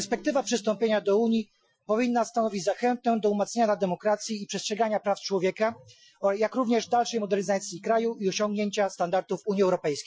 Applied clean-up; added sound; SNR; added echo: classical method Wiener filter.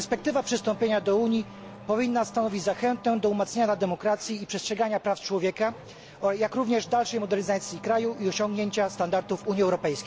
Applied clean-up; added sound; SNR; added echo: none; Race car, auto racing / Accelerating, revving, vroom; 19 dB; none.